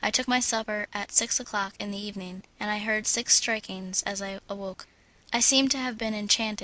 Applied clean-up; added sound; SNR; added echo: none; none; none; none.